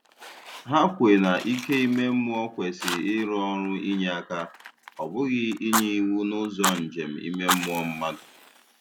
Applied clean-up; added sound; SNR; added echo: none; Fire; 9 dB; none.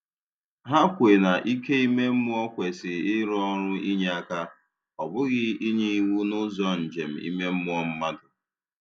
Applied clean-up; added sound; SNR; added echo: none; none; none; none.